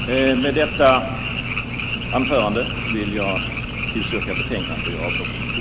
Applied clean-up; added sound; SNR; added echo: none; Frog; 2 dB; none.